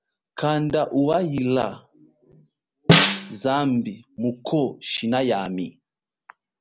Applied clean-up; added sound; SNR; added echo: none; Snare drum; -5 dB; none.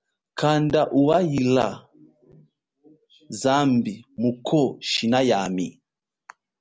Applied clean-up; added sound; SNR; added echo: none; none; none; none.